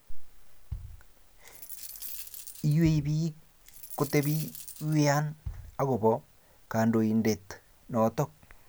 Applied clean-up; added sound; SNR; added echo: none; Coin (dropping) + Bass drum; 14 dB; none.